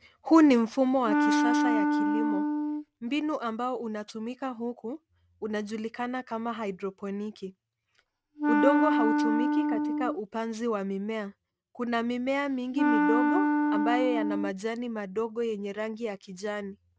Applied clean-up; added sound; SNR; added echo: neural mask model RNNoise.